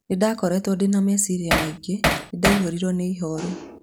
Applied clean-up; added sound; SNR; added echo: none; Hammer; 0 dB; none.